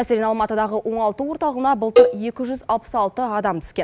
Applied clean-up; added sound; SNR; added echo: none; Cowbell; 0 dB; none.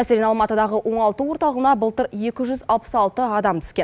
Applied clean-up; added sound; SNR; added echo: none; none; none; none.